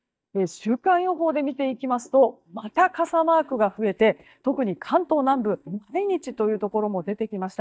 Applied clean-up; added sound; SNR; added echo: neural mask model DeepFilterNet 3.